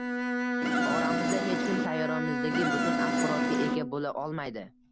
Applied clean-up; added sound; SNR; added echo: none; Insect + Bowed string instrument; -5 dB; none.